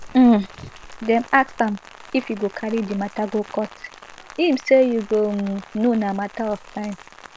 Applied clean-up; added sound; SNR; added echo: none; Rain; 20 dB; none.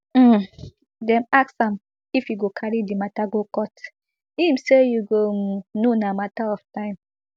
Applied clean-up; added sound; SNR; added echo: none; none; none; none.